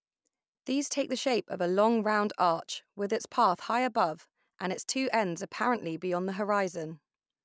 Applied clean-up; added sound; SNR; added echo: none; none; none; none.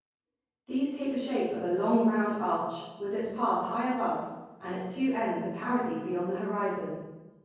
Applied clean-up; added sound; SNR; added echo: none; none; none; reverberation time 1.3 s.